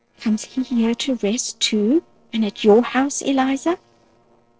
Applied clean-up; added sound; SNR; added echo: neural separator model SepFormer DNS4.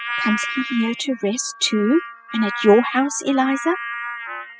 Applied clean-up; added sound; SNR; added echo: classical method spectral subtraction.